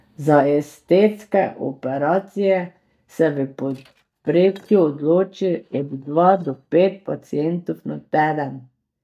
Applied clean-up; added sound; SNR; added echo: neural mask model DeepFilterNet 3.